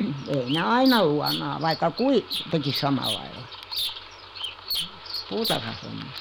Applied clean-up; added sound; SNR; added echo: none; Bird vocalization, bird call, bird song; 7 dB; none.